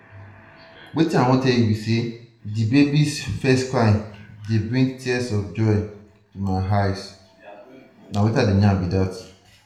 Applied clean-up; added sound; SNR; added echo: none; none; none; reverberation time 0.6 s.